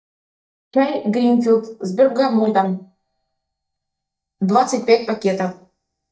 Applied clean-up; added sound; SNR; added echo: neural mask model DeepFilterNet 3.